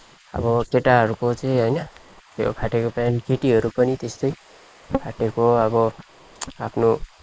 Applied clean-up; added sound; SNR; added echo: neural mask model Resemble Enhance denoiser.